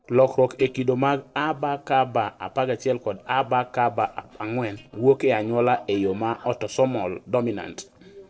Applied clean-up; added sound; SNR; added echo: neural separator model SepFormer DNS4.